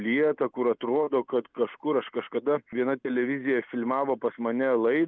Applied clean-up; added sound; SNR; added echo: none; none; none; none.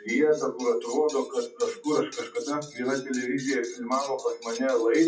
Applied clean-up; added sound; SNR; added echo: classical method WPE with log-MMSE.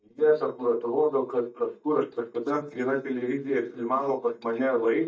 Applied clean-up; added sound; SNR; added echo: neural mask model DeepFilterNet 3.